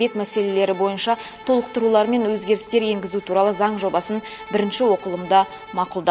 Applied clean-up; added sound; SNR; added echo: none; Bowed string instrument; 19 dB; none.